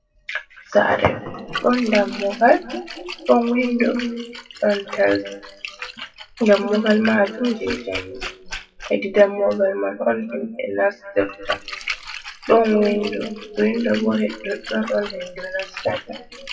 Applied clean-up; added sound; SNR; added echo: classical method WPE with log-MMSE.